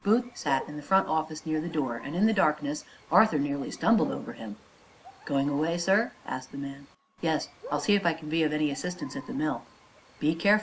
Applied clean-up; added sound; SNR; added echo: none; Bird; 20 dB; none.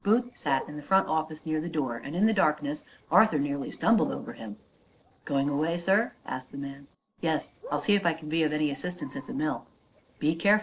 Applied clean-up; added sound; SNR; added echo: neural separator model SepFormer DNS4.